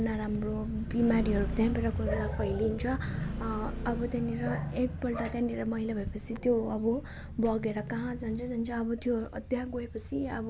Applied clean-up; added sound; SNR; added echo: none; none; none; none.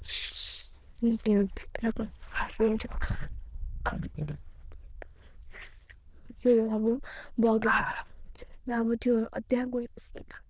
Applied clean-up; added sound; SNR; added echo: neural diffusion model UNIVERSE++.